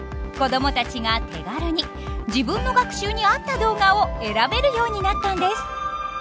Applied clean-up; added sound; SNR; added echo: none; none; none; none.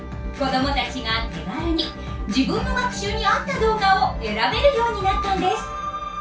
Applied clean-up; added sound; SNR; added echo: none; none; none; reverberation time 0.3 s.